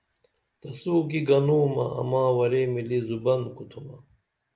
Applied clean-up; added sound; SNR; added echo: none; none; none; none.